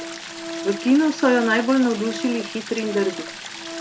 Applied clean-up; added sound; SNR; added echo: none; Stream + Organ; 11 dB; none.